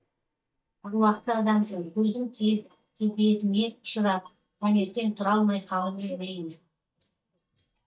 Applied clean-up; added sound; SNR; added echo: neural mask model DeepFilterNet 3.